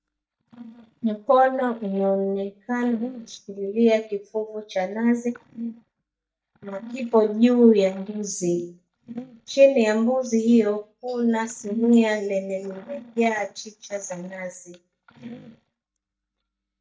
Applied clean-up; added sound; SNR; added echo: neural mask model DeepFilterNet 3.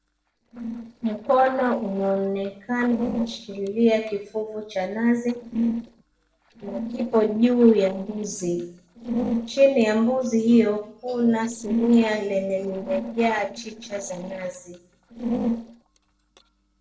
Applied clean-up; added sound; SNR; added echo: neural separator model SepFormer DNS4.